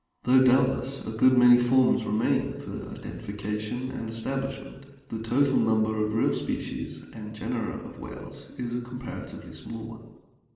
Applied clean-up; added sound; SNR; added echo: none; none; none; reverberation time 1.1 s.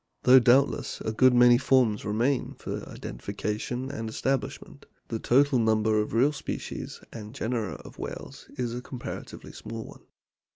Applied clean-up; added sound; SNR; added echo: none; none; none; none.